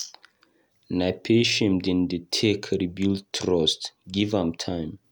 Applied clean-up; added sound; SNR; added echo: none; none; none; none.